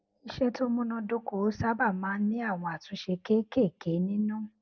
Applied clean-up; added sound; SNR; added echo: none; none; none; none.